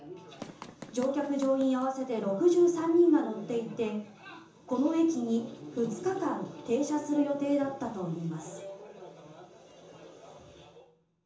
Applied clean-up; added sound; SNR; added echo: none; Run; 18 dB; reverberation time 0.7 s.